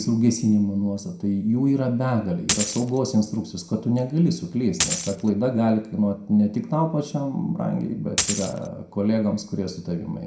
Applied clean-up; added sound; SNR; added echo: none; Coin (dropping); 3 dB; reverberation time 0.4 s.